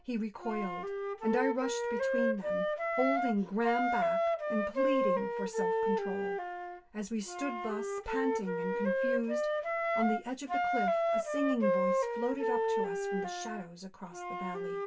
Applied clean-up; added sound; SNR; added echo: none; Wind instrument, woodwind instrument; -3 dB; reverberation time 0.1 s.